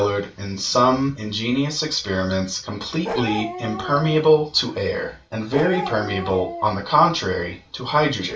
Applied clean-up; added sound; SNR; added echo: none; Bark; 10 dB; reverberation time 0.2 s.